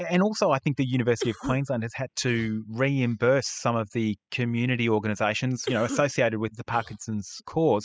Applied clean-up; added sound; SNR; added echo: classical method spectral subtraction.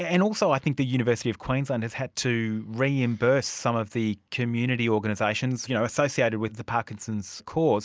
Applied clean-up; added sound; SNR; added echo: none; none; none; none.